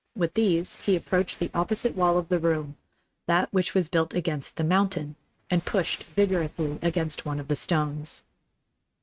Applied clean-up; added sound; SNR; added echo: neural mask model RNNoise.